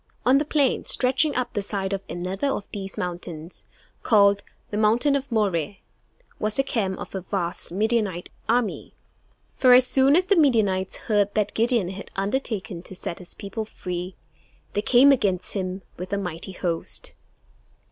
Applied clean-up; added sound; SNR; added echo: none; none; none; none.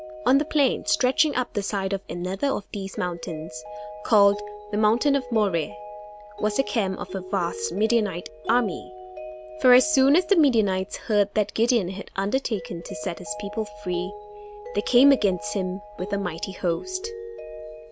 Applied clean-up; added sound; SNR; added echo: none; Mallet percussion; 14 dB; none.